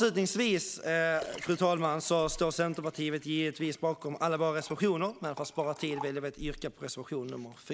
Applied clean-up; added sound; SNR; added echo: neural mask model Resemble Enhance denoiser.